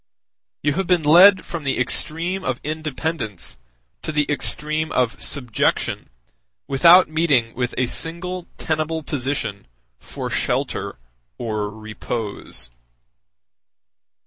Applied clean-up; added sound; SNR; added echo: none; none; none; none.